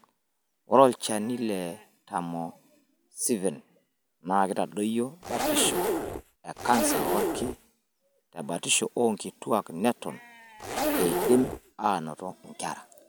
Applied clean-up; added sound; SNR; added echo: none; Zipper (clothing); 0 dB; none.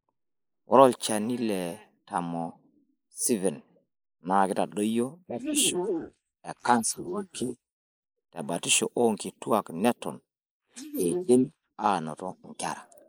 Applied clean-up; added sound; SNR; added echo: neural mask model Resemble Enhance denoiser.